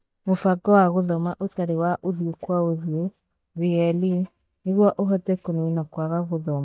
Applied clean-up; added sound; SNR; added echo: neural mask model DeepFilterNet 3.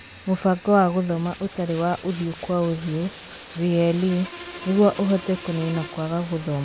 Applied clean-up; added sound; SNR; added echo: none; Bathtub (filling or washing) + Bowed string instrument; 17 dB; none.